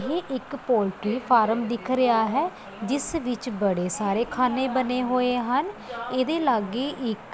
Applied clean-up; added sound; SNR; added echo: none; none; none; none.